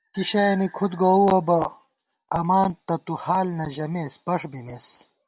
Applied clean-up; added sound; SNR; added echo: none; none; none; none.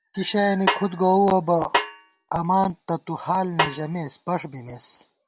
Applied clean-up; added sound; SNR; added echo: none; Snare drum; 5 dB; none.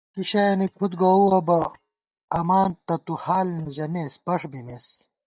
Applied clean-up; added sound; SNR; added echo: neural mask model DeepFilterNet 3.